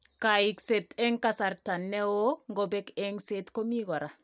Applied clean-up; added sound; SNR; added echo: none; none; none; none.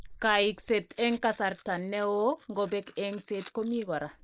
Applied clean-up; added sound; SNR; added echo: neural mask model Resemble Enhance denoiser.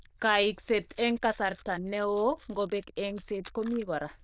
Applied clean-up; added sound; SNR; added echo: neural diffusion model UNIVERSE++.